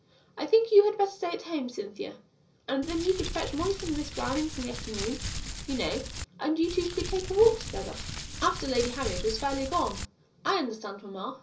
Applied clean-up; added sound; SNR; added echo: none; Crumpling, crinkling; 8 dB; reverberation time 0.5 s.